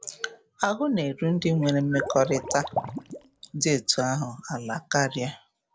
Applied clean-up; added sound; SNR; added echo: none; Liquid; 10 dB; none.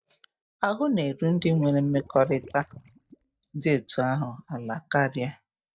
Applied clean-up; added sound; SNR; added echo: neural mask model DeepFilterNet 3.